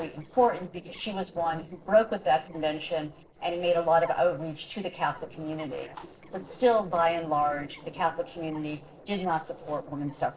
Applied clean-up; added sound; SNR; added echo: neural separator model SepFormer DNS4.